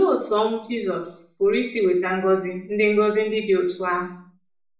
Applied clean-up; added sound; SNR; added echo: none; none; none; reverberation time 0.5 s.